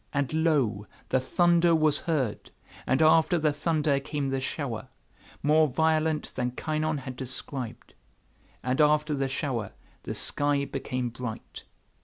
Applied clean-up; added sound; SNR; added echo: none; none; none; none.